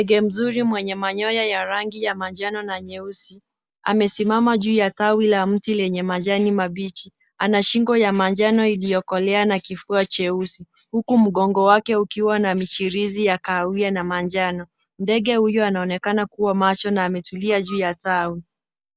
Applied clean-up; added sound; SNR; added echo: none; none; none; none.